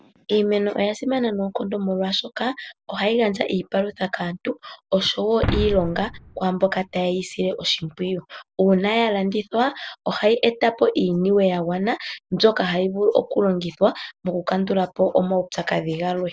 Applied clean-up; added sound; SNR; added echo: none; Boom; 6 dB; none.